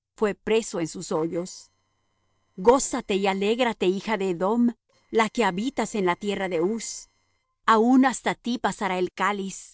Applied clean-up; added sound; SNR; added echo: neural separator model SepFormer DNS4.